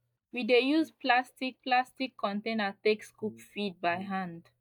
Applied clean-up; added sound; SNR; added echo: neural mask model DeepFilterNet 3.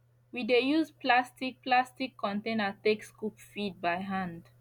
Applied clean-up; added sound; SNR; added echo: none; none; none; none.